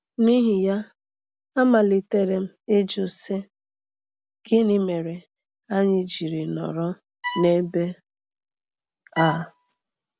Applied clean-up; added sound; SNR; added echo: none; Bowed string instrument; 10 dB; none.